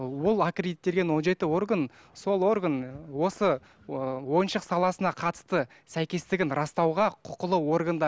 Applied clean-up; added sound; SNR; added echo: none; none; none; none.